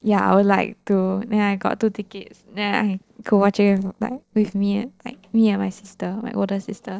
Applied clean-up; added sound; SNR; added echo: neural separator model SepFormer DNS4.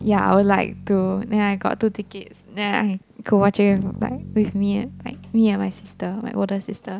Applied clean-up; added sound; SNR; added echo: none; Bass guitar; 17 dB; none.